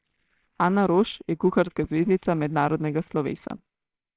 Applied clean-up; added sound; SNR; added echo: neural separator model SepFormer WHAMR!.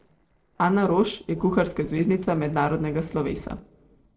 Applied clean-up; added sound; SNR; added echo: neural separator model SepFormer DNS4.